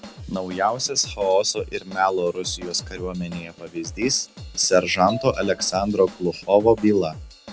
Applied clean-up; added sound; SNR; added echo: none; Marimba, xylophone + Drum / Drum kit; 17 dB; none.